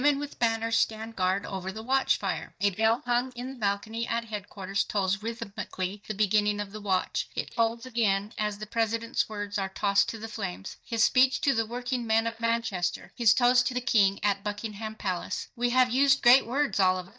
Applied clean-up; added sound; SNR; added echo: neural mask model DeepFilterNet 3.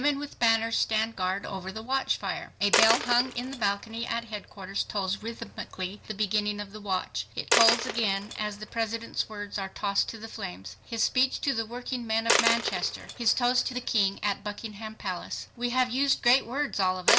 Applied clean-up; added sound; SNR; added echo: none; Coin (dropping); 5 dB; none.